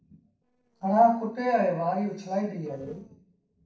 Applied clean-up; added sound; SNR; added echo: neural separator model SepFormer DNS4.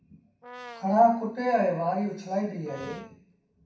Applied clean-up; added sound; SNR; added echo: none; Brass instrument; 18 dB; reverberation time 0.6 s.